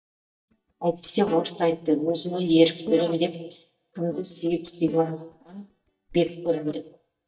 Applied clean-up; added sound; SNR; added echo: neural mask model DeepFilterNet 3.